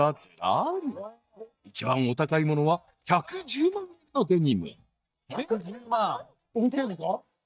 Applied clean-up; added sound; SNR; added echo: neural mask model DeepFilterNet 3.